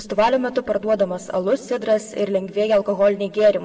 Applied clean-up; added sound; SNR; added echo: none; none; none; reverberation time 0.8 s.